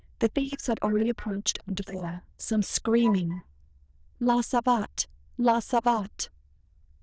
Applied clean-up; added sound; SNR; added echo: neural diffusion model UNIVERSE++.